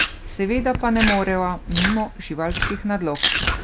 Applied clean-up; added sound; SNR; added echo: none; Chewing, mastication; 2 dB; none.